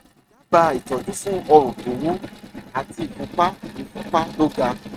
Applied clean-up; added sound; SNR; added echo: neural mask model RNNoise.